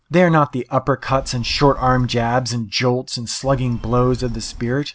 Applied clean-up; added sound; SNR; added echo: none; Telephone; 13 dB; none.